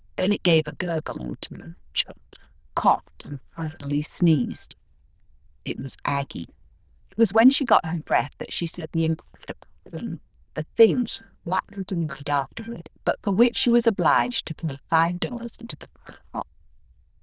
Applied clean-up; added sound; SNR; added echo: neural diffusion model UNIVERSE++.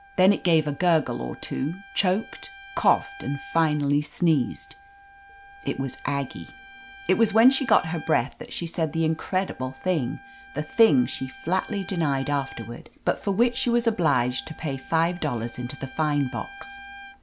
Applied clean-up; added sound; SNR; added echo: none; Trumpet; 20 dB; none.